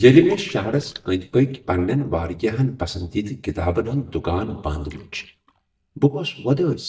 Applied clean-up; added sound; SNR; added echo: neural mask model DeepFilterNet 3.